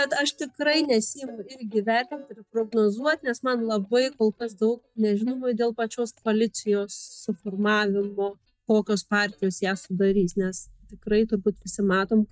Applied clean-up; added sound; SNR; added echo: neural mask model DeepFilterNet 3.